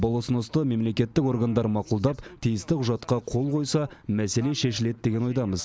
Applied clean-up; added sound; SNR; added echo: none; none; none; none.